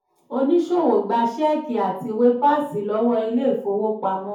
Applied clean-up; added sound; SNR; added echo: none; none; none; reverberation time 0.6 s.